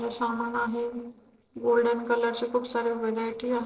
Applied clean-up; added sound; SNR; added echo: neural separator model SepFormer DNS4.